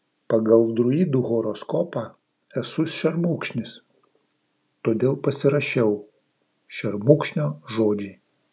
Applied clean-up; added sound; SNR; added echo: none; none; none; none.